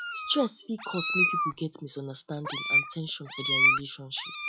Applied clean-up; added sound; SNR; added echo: classical method log-MMSE.